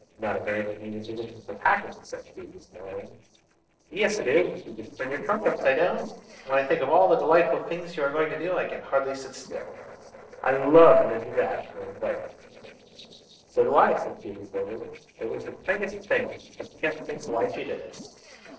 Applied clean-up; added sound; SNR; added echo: neural separator model SepFormer DNS4.